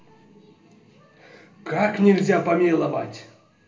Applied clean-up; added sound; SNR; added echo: none; none; none; reverberation time 0.3 s.